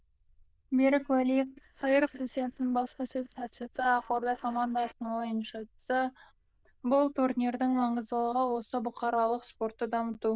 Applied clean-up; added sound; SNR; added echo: neural diffusion model UNIVERSE++.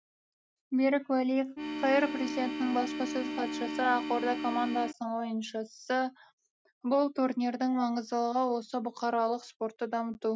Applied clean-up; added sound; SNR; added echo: none; Organ; 4 dB; none.